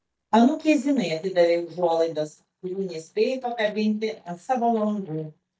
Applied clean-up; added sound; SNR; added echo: neural mask model DeepFilterNet 3.